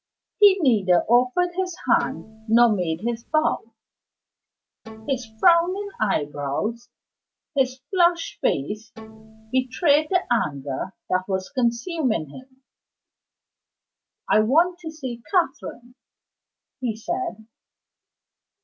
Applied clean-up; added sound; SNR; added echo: none; Bowed string instrument; 18 dB; none.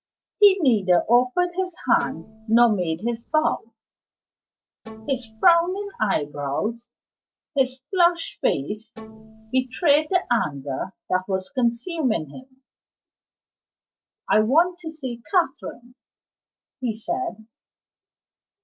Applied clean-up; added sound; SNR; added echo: neural separator model SepFormer DNS4.